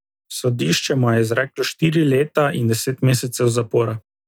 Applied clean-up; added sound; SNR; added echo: none; none; none; none.